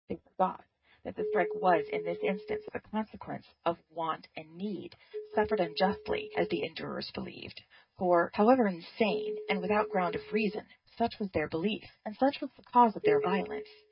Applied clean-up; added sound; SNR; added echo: neural mask model DeepFilterNet 3.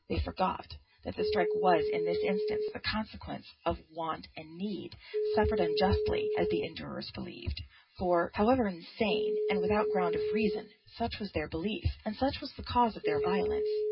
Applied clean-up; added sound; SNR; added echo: classical method WPE with log-MMSE.